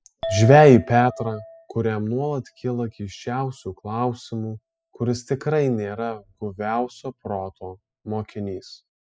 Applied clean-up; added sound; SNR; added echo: classical method spectral subtraction.